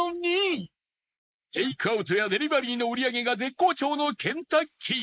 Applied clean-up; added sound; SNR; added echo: neural mask model Resemble Enhance denoiser.